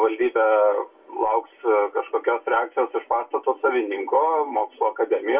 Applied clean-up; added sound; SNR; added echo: none; none; none; reverberation time 0.1 s.